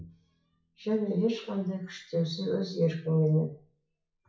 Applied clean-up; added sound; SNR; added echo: classical method WPE with log-MMSE.